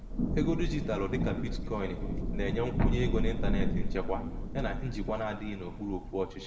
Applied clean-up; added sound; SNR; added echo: none; Thunder / Rain; -3 dB; reverberation time 1.3 s.